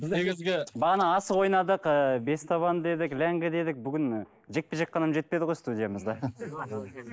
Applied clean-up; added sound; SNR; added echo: neural mask model Resemble Enhance denoiser.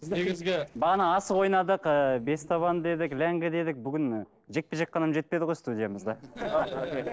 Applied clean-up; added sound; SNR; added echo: neural separator model SepFormer DNS4.